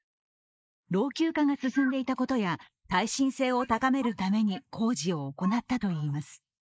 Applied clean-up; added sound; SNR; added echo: neural mask model Resemble Enhance denoiser.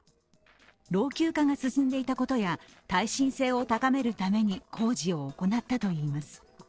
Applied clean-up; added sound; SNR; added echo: neural separator model SepFormer DNS4.